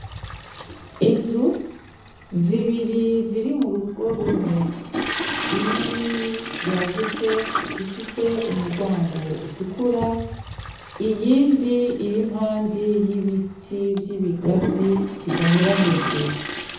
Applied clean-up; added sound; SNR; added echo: none; Toilet flush; 7 dB; reverberation time 0.7 s.